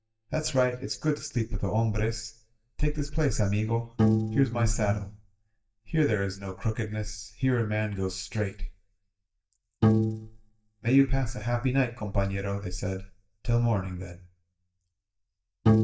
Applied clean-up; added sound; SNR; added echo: neural mask model DeepFilterNet 3.